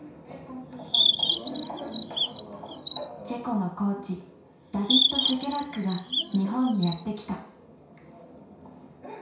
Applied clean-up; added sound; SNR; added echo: none; Bird; -3 dB; reverberation time 0.6 s.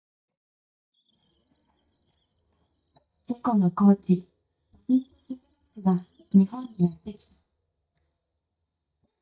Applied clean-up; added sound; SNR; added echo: neural mask model DeepFilterNet 3.